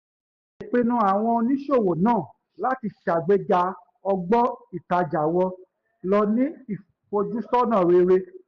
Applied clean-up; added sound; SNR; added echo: none; none; none; none.